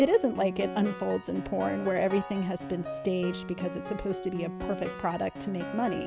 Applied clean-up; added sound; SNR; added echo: none; Piano; 9 dB; none.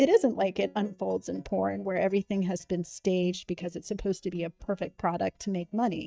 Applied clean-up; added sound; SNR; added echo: neural mask model DeepFilterNet 3.